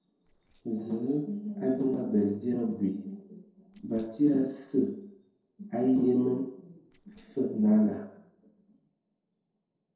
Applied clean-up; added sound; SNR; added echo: neural separator model SepFormer DNS4.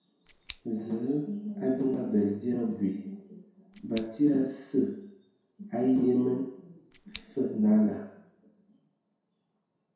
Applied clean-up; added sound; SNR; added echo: none; Scissors; 19 dB; reverberation time 0.7 s.